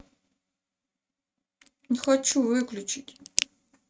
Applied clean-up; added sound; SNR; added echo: neural mask model RNNoise.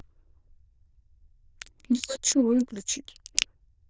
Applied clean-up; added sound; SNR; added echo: neural diffusion model UNIVERSE++.